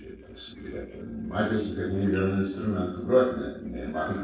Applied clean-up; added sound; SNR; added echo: neural separator model SepFormer DNS4.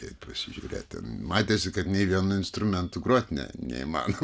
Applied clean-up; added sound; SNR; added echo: none; none; none; none.